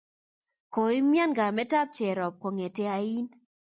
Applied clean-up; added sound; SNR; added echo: none; none; none; none.